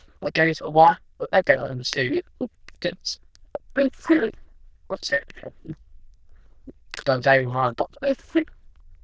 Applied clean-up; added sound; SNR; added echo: neural diffusion model UNIVERSE++.